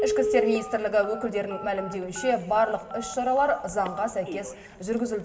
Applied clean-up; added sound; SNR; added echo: none; Telephone; 6 dB; reverberation time 1.8 s.